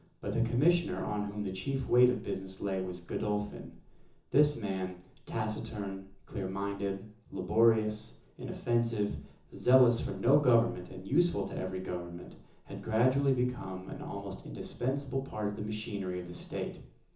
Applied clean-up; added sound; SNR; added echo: none; none; none; reverberation time 0.6 s.